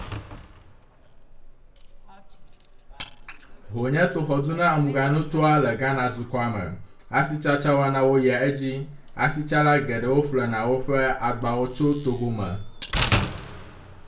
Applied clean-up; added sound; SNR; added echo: none; Slam; 11 dB; reverberation time 0.3 s.